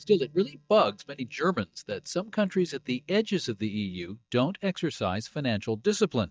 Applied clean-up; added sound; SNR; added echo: neural mask model DeepFilterNet 3.